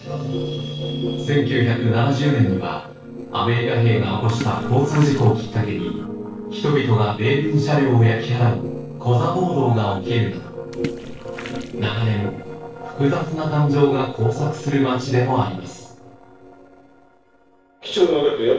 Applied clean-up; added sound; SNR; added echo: neural separator model SepFormer DNS4.